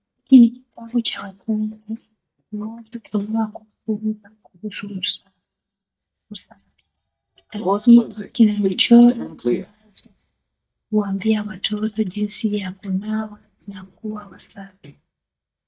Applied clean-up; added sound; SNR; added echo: neural mask model DeepFilterNet 3.